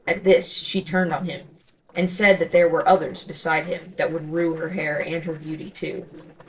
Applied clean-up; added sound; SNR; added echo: neural separator model SepFormer DNS4.